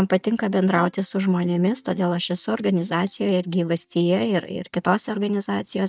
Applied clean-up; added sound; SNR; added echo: neural mask model DeepFilterNet 3.